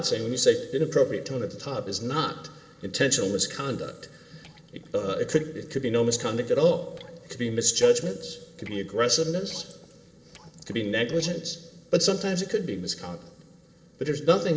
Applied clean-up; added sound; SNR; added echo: neural separator model SepFormer DNS4.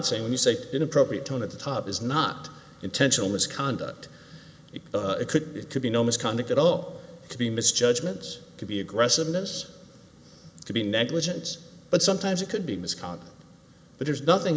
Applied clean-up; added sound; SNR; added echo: none; none; none; none.